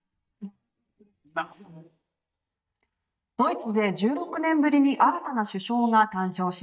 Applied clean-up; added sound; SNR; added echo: neural mask model DeepFilterNet 3.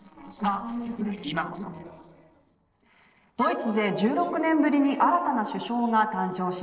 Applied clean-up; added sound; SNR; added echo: neural separator model SepFormer DNS4.